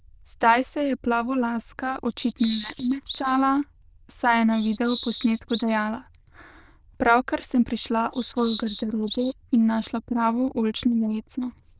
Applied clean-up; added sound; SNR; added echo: neural diffusion model UNIVERSE++.